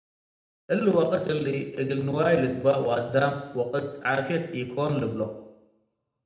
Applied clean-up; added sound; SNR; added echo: none; none; none; reverberation time 0.8 s.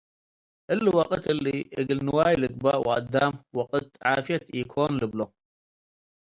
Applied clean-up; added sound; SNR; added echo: none; none; none; none.